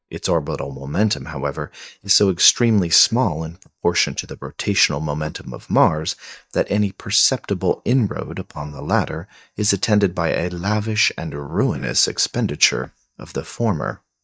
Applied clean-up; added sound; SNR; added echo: neural mask model DeepFilterNet 3.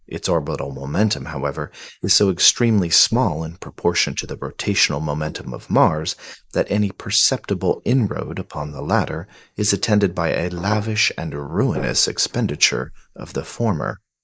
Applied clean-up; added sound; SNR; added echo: neural mask model Resemble Enhance denoiser.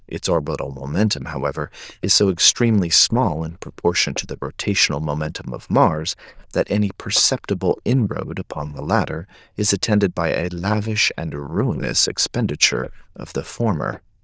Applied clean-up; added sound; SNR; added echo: neural diffusion model UNIVERSE++.